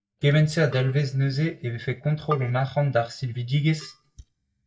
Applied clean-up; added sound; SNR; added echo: neural mask model DeepFilterNet 3.